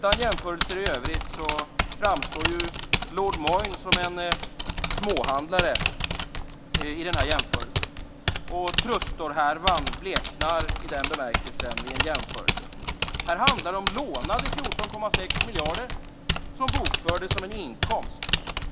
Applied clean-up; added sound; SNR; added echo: none; Typing; -2 dB; none.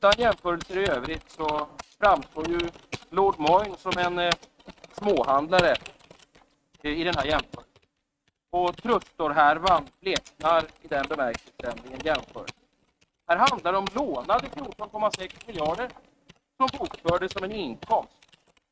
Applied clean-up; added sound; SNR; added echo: neural mask model RNNoise.